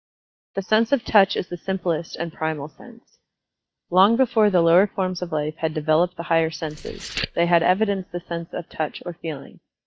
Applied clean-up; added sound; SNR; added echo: neural mask model DeepFilterNet 3.